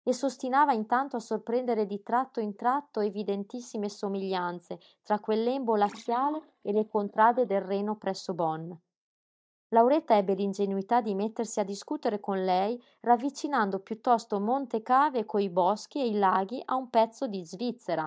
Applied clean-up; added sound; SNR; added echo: neural mask model DeepFilterNet 3.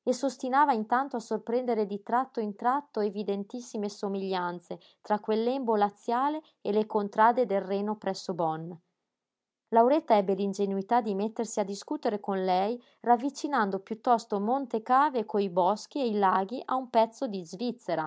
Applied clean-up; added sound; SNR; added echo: none; none; none; none.